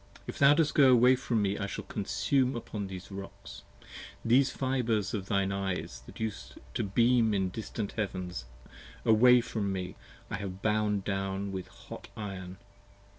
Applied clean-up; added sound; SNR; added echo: none; none; none; none.